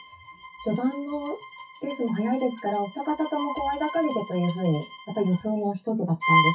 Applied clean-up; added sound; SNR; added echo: classical method WPE with log-MMSE.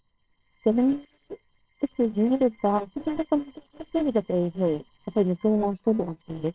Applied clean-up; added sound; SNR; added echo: neural separator model SepFormer WHAMR!.